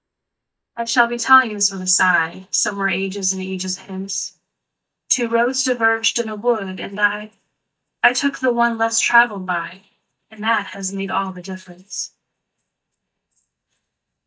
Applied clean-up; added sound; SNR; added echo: neural mask model DeepFilterNet 3.